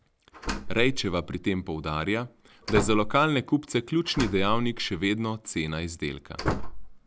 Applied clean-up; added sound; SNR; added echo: none; Slam; 5 dB; none.